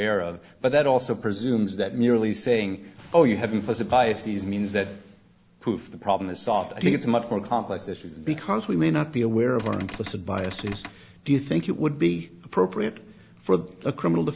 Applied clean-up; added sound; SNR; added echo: none; Cupboard open or close / Door; 14 dB; none.